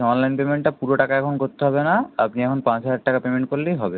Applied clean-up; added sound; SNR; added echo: none; none; none; none.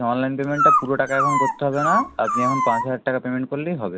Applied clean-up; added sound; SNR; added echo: none; Dog; -2 dB; none.